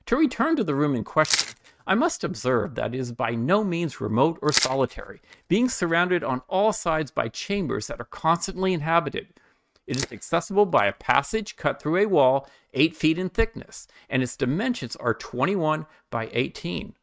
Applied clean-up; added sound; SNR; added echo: neural mask model RNNoise.